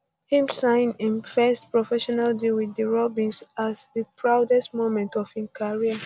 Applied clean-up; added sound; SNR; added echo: none; none; none; none.